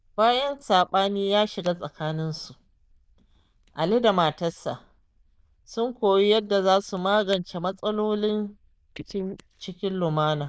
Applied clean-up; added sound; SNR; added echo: neural diffusion model UNIVERSE++.